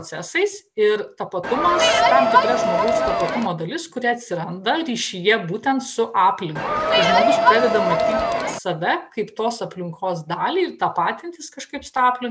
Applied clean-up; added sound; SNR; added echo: none; Crowd; -5 dB; none.